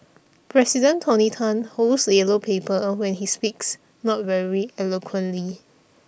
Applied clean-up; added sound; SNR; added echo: none; none; none; none.